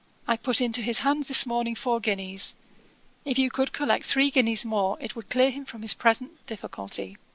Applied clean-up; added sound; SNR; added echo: none; none; none; none.